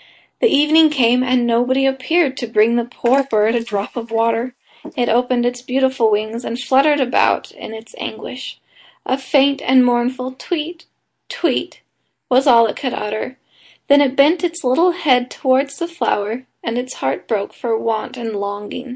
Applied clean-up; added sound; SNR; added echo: neural mask model Resemble Enhance denoiser.